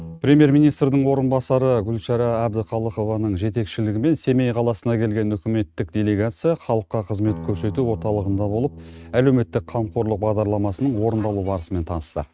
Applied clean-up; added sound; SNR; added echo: neural mask model RNNoise.